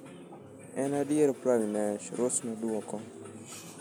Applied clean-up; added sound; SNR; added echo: none; none; none; none.